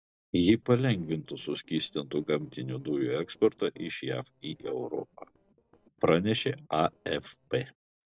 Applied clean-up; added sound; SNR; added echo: neural separator model SepFormer DNS4.